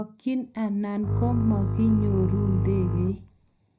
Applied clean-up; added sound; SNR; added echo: none; Bowed string instrument; -1 dB; reverberation time 0.4 s.